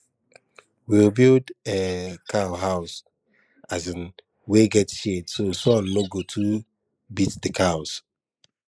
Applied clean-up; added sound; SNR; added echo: neural mask model Resemble Enhance denoiser.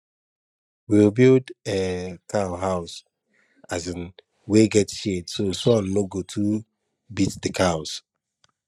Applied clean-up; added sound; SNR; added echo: neural mask model DeepFilterNet 3.